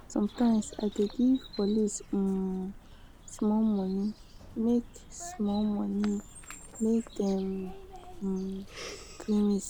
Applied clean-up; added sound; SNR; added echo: none; Bird vocalization, bird call, bird song; 16 dB; none.